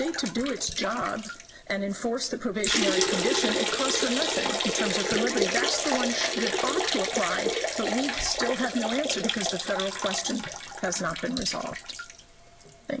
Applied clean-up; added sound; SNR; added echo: none; Liquid; 0 dB; none.